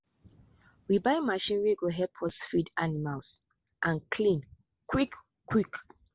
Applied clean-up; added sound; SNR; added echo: none; none; none; none.